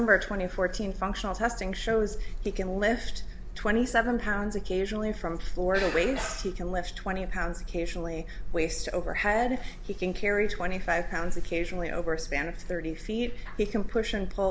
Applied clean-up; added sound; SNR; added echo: none; none; none; none.